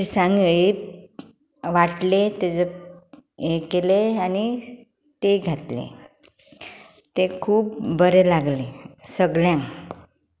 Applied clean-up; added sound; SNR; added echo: none; none; none; none.